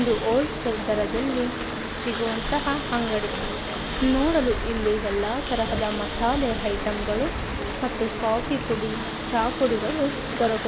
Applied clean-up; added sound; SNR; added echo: none; Rain; 6 dB; none.